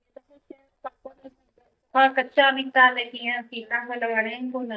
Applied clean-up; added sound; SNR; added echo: neural mask model DeepFilterNet 3.